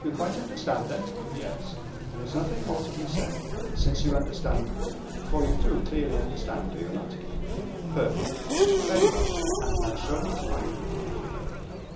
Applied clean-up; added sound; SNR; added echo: none; Race car, auto racing / Accelerating, revving, vroom; -5 dB; reverberation time 1.2 s.